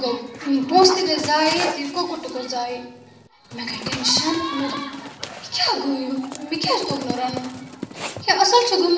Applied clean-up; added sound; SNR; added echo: none; Dog; 12 dB; reverberation time 0.8 s.